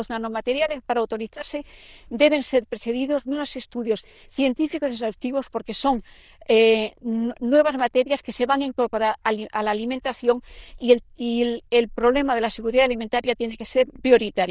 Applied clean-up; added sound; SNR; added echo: neural diffusion model UNIVERSE++.